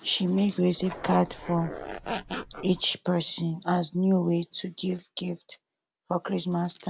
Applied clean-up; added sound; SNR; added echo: none; Zipper (clothing); 8 dB; none.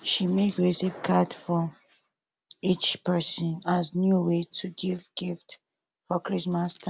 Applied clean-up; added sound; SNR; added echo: none; none; none; none.